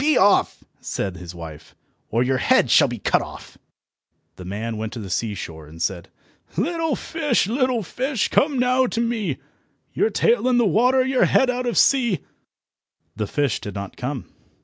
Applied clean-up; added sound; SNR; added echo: none; none; none; none.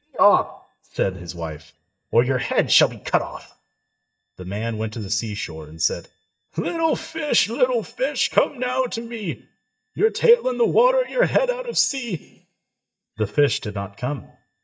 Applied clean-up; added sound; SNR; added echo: neural mask model DeepFilterNet 3.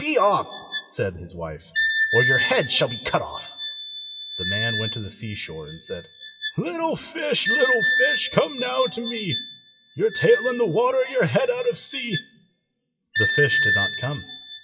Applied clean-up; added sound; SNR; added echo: classical method WPE with log-MMSE.